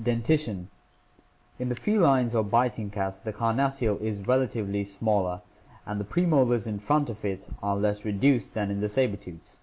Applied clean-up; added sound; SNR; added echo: none; none; none; none.